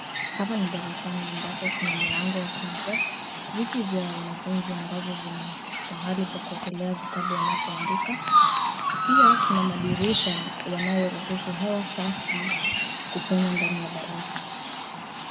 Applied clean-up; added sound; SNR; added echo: none; Chirp, tweet; -4 dB; reverberation time 0.7 s.